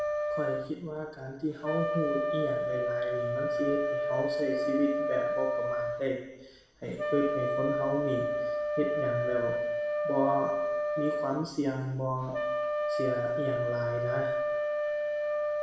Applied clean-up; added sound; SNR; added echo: none; Wind instrument, woodwind instrument; -3 dB; reverberation time 0.9 s.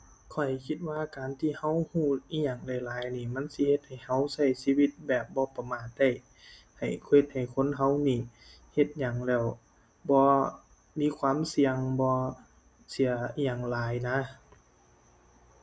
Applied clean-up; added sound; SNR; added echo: none; none; none; none.